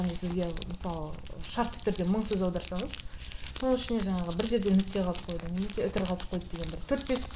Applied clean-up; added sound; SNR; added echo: none; Crumpling, crinkling; 6 dB; none.